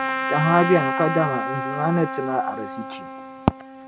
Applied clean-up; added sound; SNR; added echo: none; Trumpet; 4 dB; none.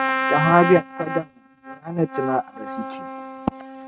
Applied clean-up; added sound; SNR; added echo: neural mask model RNNoise.